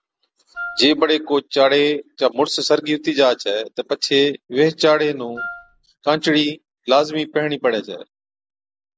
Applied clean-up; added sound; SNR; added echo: none; Wind instrument, woodwind instrument; 13 dB; none.